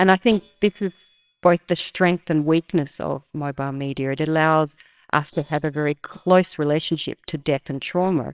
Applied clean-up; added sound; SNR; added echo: neural separator model SepFormer WHAMR!.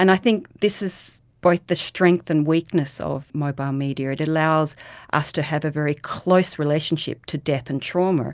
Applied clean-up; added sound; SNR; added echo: none; none; none; none.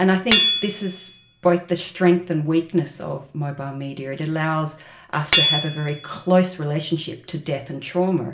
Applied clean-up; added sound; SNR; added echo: none; Hammer / Chink, clink; 5 dB; reverberation time 0.4 s.